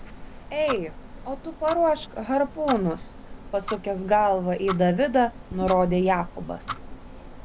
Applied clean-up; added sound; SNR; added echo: none; Tick-tock; 12 dB; none.